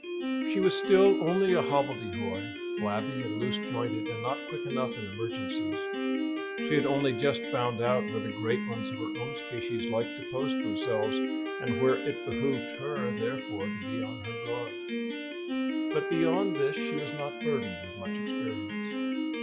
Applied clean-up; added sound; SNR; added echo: classical method log-MMSE.